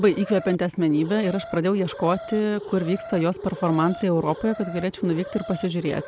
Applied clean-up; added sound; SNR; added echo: none; Alarm; 14 dB; none.